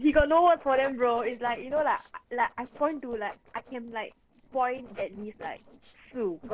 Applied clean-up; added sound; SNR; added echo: neural separator model SepFormer DNS4.